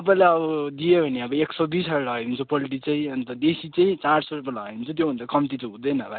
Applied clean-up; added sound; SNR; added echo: none; none; none; none.